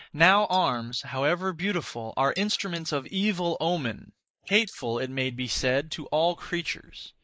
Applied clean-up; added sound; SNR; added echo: neural mask model Resemble Enhance denoiser.